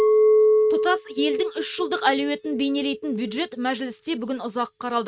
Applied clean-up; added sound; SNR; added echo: neural mask model RNNoise.